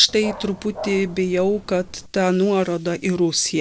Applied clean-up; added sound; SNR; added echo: none; Dog; 15 dB; none.